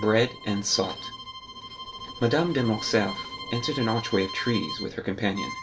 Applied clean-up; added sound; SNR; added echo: none; Bowed string instrument; 11 dB; none.